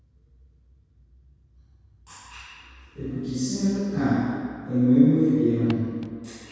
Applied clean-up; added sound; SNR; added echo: none; Walk, footsteps; 18 dB; reverberation time 2.0 s.